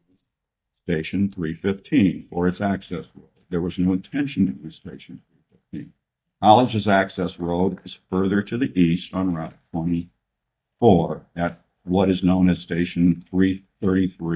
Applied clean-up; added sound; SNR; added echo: neural mask model DeepFilterNet 3.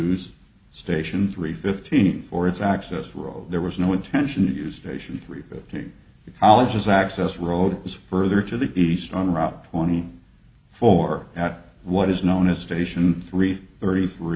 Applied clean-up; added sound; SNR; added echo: none; none; none; none.